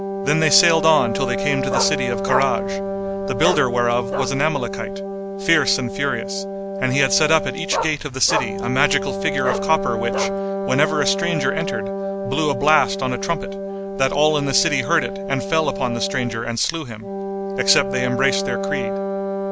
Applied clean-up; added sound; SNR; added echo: none; Wind instrument, woodwind instrument + Bark; 3 dB; none.